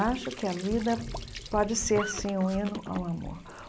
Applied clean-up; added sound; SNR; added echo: none; Squeak / Trickle, dribble / Sink (filling or washing); 12 dB; none.